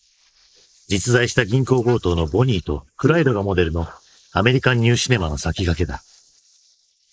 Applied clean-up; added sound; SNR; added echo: neural mask model Resemble Enhance denoiser.